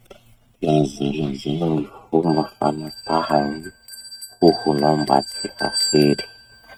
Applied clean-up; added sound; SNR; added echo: neural mask model RNNoise.